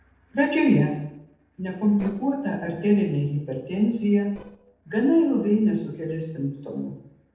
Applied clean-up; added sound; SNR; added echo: neural separator model SepFormer DNS4.